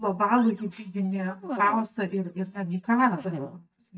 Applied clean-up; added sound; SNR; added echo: neural mask model DeepFilterNet 3.